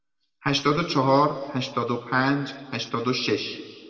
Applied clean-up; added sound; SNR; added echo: none; none; none; reverberation time 1.7 s.